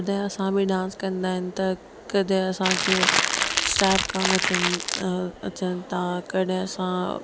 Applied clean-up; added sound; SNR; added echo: none; Crackle; -2 dB; none.